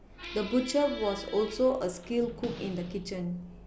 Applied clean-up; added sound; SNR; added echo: none; Squeak; 14 dB; none.